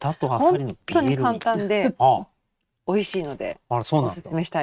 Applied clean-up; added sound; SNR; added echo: neural mask model RNNoise.